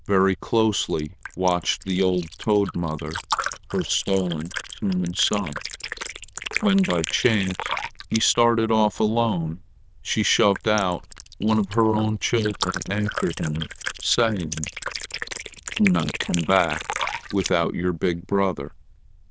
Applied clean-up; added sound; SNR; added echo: neural diffusion model UNIVERSE++.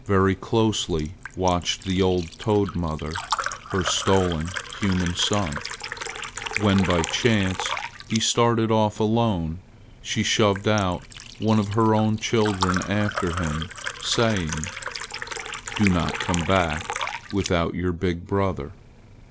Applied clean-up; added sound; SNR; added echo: none; Liquid; 10 dB; none.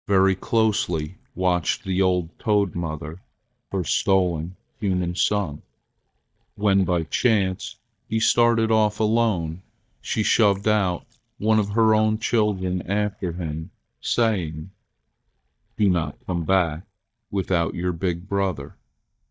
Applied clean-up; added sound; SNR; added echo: neural mask model DeepFilterNet 3.